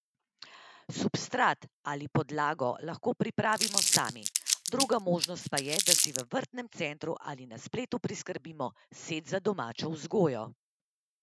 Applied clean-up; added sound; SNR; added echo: none; Crumpling, crinkling; -4 dB; none.